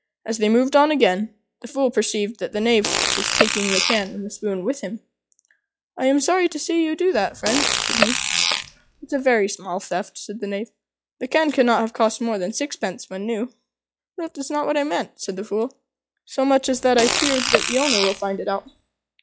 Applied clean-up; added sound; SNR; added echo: classical method log-MMSE.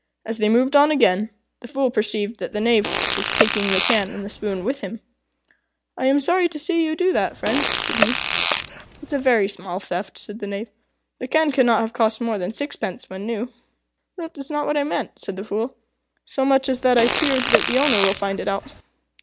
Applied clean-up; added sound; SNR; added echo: none; Fart; 0 dB; none.